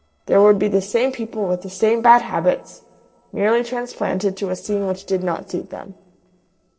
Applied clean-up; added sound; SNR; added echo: neural separator model SepFormer DNS4.